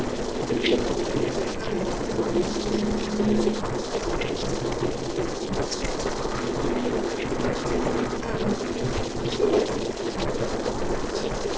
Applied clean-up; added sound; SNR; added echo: neural separator model SepFormer DNS4.